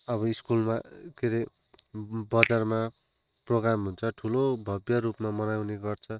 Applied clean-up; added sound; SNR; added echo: neural mask model RNNoise.